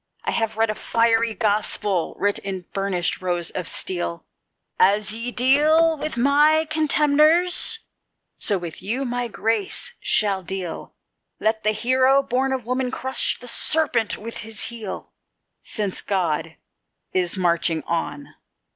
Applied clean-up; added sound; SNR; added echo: neural separator model SepFormer DNS4.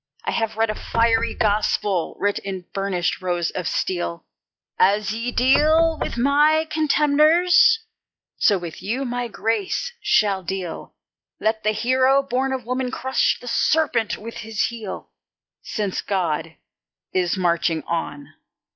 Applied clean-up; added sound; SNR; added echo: classical method log-MMSE.